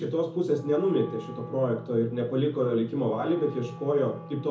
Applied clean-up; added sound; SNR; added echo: none; Wind instrument, woodwind instrument; 16 dB; reverberation time 0.6 s.